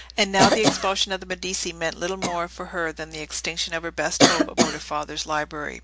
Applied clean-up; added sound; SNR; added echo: none; Cough; 0 dB; none.